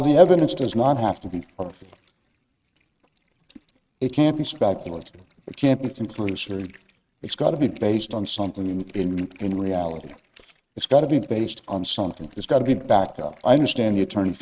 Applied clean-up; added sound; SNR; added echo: neural mask model RNNoise.